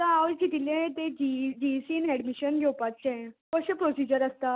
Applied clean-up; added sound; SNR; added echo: none; none; none; none.